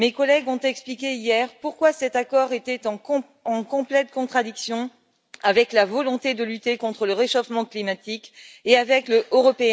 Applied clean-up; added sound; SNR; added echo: none; none; none; none.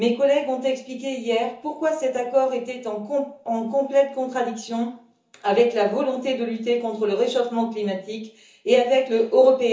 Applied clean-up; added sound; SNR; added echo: none; none; none; reverberation time 0.8 s.